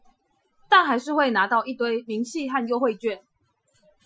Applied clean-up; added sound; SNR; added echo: classical method Wiener filter.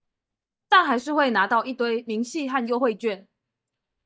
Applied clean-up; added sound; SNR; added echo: neural mask model DeepFilterNet 3.